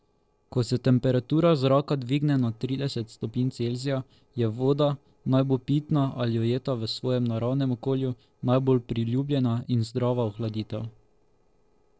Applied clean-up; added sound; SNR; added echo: neural separator model SepFormer DNS4.